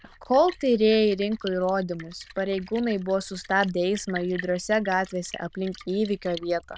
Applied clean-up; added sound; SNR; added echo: neural diffusion model UNIVERSE++.